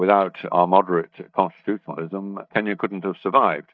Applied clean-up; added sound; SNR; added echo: neural mask model DeepFilterNet 3.